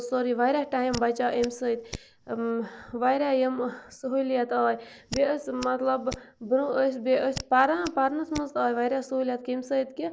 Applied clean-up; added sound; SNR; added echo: none; Hands; 17 dB; none.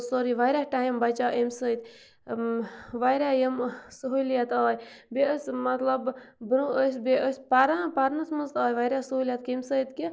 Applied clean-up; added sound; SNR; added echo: none; none; none; none.